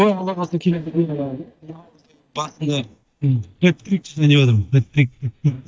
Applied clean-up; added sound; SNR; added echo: neural mask model DeepFilterNet 3.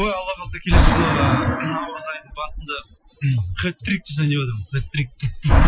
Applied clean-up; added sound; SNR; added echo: classical method Wiener filter.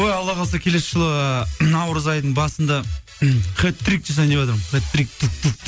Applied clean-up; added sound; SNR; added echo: none; none; none; none.